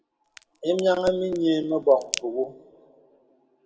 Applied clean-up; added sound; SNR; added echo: none; Crack; 15 dB; reverberation time 1.0 s.